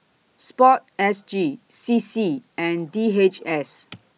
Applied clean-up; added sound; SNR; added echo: none; none; none; none.